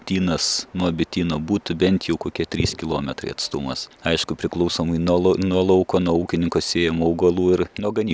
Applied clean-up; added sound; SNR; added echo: none; none; none; none.